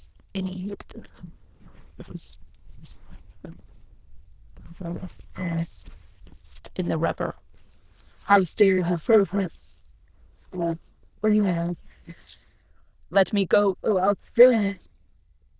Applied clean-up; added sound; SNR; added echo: neural diffusion model UNIVERSE++.